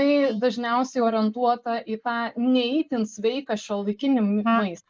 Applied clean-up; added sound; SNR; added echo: neural mask model Resemble Enhance denoiser.